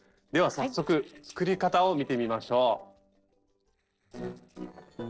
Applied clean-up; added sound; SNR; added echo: neural separator model SepFormer DNS4.